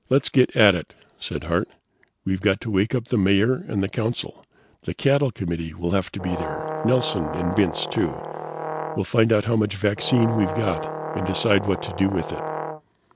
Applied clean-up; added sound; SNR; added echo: none; Brass instrument; 7 dB; none.